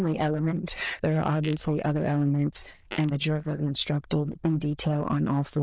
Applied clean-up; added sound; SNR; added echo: neural diffusion model UNIVERSE++.